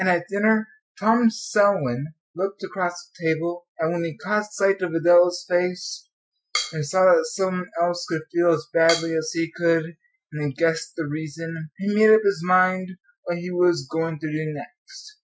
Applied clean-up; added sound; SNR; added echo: classical method Wiener filter.